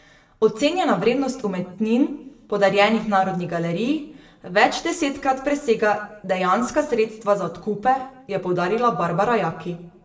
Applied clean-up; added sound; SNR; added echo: none; none; none; reverberation time 0.6 s.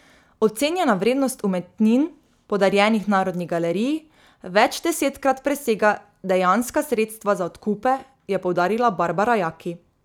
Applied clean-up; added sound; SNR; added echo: none; none; none; none.